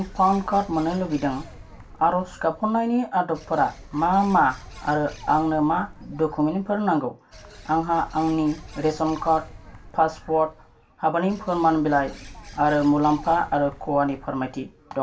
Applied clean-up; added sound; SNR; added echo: none; Bird; 19 dB; reverberation time 0.2 s.